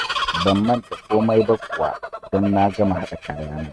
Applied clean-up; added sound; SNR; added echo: neural mask model RNNoise.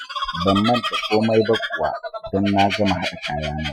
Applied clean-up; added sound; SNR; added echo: classical method Wiener filter.